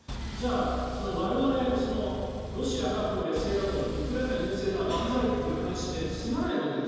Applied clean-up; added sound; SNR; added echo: none; Engine; 7 dB; reverberation time 2.1 s.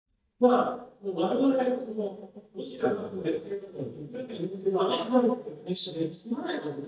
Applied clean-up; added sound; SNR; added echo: neural mask model DeepFilterNet 3.